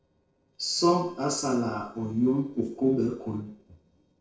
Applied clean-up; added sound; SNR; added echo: neural separator model SepFormer DNS4.